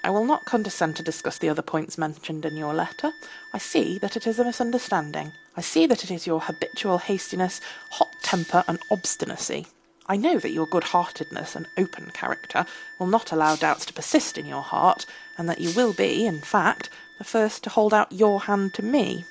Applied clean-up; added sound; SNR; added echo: none; Shatter + Wind instrument, woodwind instrument; 19 dB; none.